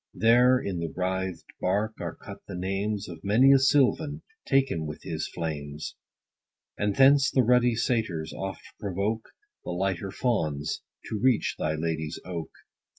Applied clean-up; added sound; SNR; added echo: none; none; none; none.